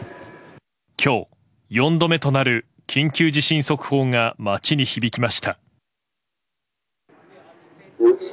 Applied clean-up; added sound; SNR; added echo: none; none; none; none.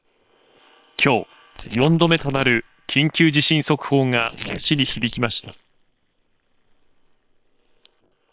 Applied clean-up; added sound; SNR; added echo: neural separator model SepFormer WHAM!.